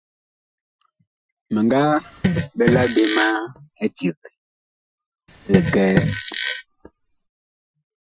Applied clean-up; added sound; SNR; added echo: classical method Wiener filter.